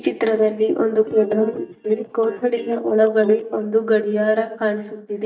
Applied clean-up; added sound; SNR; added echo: neural mask model DeepFilterNet 3.